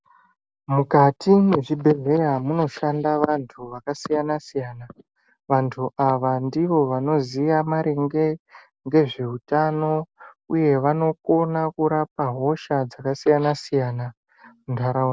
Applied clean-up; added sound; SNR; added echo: none; none; none; none.